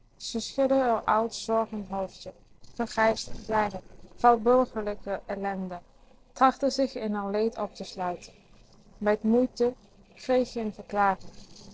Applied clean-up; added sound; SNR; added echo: neural separator model SepFormer DNS4.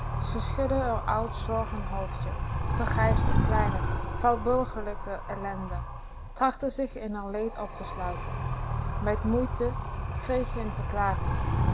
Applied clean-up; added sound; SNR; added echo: none; Animal; -2 dB; none.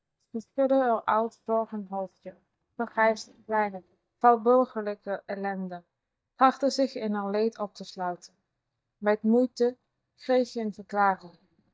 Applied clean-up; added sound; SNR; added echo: neural mask model DeepFilterNet 3.